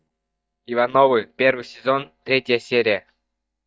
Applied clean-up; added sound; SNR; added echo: neural mask model DeepFilterNet 3.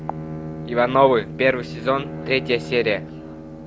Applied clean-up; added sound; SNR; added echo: none; Bowed string instrument; 11 dB; none.